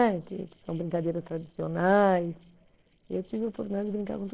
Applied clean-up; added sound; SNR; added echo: neural separator model SepFormer DNS4.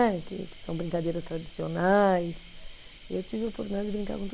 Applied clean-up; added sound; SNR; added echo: none; Cricket; 12 dB; none.